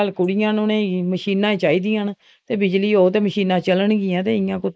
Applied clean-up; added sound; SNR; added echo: neural mask model Resemble Enhance denoiser.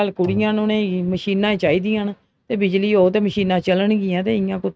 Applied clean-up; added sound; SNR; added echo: neural mask model RNNoise.